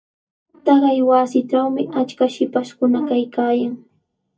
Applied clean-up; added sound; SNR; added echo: neural mask model DeepFilterNet 3.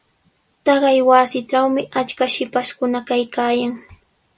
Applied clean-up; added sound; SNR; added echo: none; none; none; none.